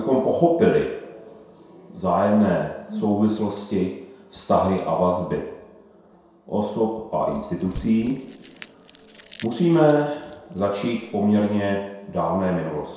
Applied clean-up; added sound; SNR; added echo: none; Crumpling, crinkling / Crushing; 19 dB; reverberation time 0.7 s.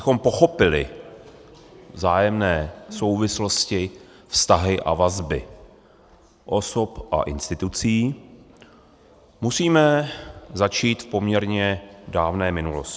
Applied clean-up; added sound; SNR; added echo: none; none; none; none.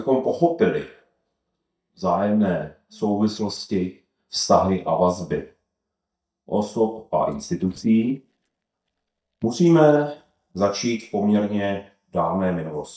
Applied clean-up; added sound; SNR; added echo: neural mask model DeepFilterNet 3.